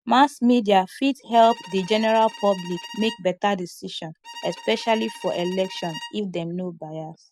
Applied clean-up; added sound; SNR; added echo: none; Bowed string instrument; 17 dB; none.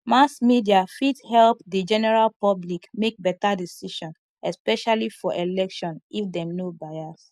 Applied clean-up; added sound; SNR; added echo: none; none; none; none.